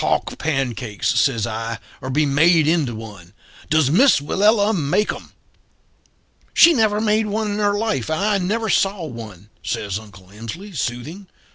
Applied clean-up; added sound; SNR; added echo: none; none; none; none.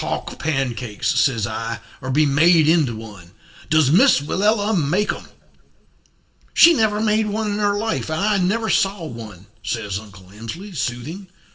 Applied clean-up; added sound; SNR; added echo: none; none; none; reverberation time 0.7 s.